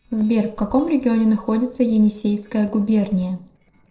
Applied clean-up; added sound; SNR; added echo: neural separator model SepFormer DNS4.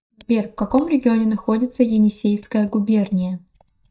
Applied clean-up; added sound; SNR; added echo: neural mask model DeepFilterNet 3.